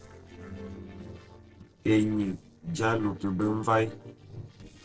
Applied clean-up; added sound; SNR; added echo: neural separator model SepFormer DNS4.